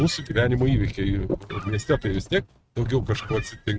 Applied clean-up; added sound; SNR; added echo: neural mask model RNNoise.